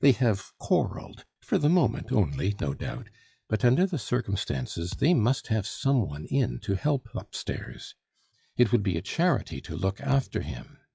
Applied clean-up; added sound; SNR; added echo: classical method log-MMSE.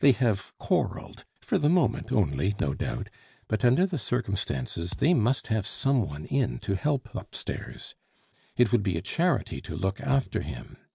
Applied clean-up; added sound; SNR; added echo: none; Thump, thud; 16 dB; none.